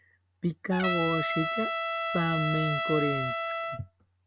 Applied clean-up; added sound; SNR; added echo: none; Trumpet; 0 dB; none.